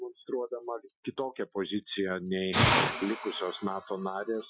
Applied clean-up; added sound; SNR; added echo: classical method Wiener filter.